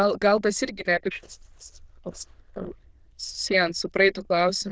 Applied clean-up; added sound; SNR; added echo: neural diffusion model UNIVERSE++.